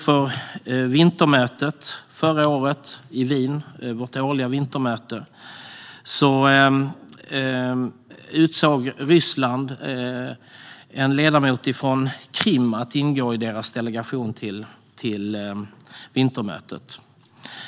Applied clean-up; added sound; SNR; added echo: none; none; none; none.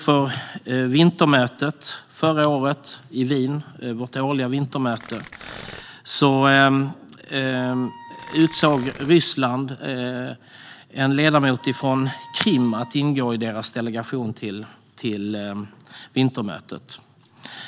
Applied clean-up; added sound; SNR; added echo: none; Tearing + Wind instrument, woodwind instrument; 18 dB; none.